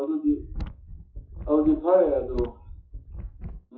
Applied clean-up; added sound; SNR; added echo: classical method WPE with log-MMSE.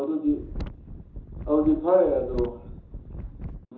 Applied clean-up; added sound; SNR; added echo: none; Wind; 10 dB; reverberation time 0.6 s.